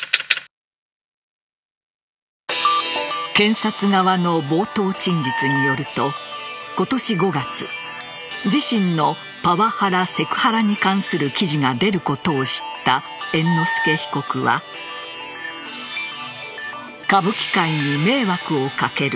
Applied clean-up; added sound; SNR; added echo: none; Wind instrument, woodwind instrument; 4 dB; none.